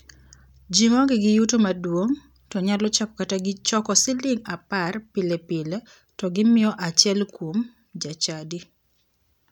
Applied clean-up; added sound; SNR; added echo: none; none; none; none.